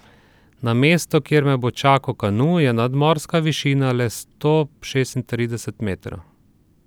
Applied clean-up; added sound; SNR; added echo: none; none; none; none.